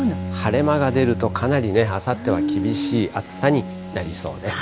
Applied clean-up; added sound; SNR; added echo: none; Bowed string instrument; 10 dB; none.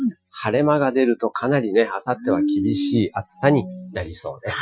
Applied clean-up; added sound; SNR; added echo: classical method Wiener filter.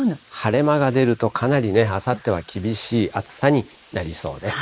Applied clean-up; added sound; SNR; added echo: neural mask model Resemble Enhance denoiser.